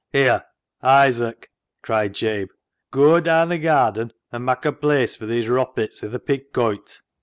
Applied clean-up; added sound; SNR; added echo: none; none; none; none.